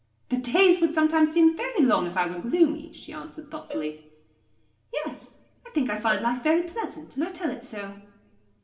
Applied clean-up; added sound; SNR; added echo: none; Cowbell; 19 dB; reverberation time 0.7 s.